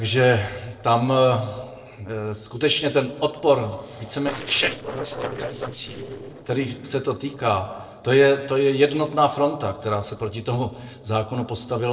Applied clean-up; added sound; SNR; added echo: neural separator model SepFormer DNS4.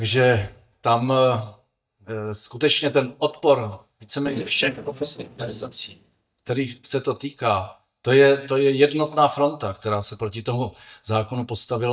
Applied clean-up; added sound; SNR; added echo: neural mask model DeepFilterNet 3.